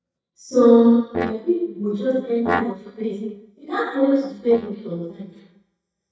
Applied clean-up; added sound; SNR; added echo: neural mask model DeepFilterNet 3.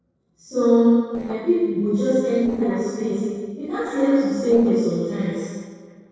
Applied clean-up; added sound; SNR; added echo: neural separator model SepFormer DNS4.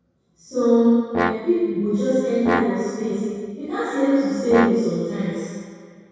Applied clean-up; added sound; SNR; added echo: none; Brass instrument; 7 dB; reverberation time 2.0 s.